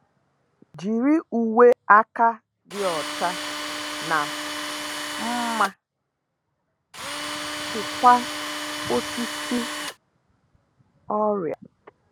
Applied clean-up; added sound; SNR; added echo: none; Tools; 6 dB; none.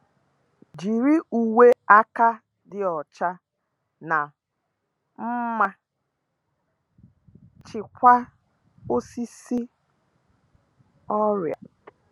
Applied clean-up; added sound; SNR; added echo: none; none; none; none.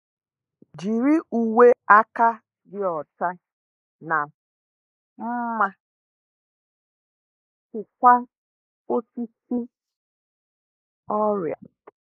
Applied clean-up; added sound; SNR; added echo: neural mask model Resemble Enhance denoiser.